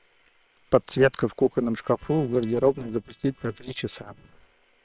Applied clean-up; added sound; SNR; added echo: neural separator model SepFormer WHAM!.